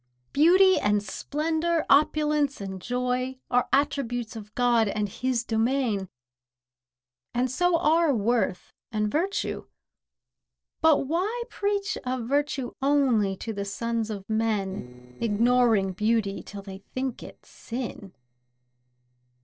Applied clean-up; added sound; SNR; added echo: neural separator model SepFormer DNS4.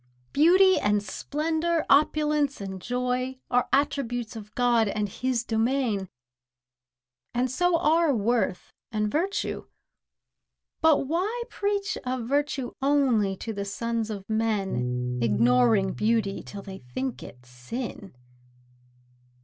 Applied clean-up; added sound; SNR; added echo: none; Piano; 14 dB; none.